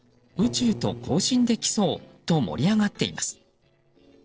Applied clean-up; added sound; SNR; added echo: neural separator model SepFormer DNS4.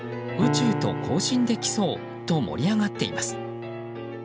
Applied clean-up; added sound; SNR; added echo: none; Piano + Bowed string instrument; 5 dB; none.